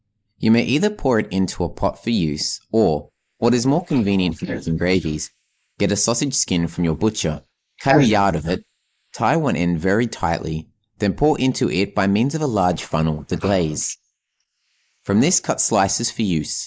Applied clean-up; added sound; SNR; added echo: neural mask model Resemble Enhance denoiser.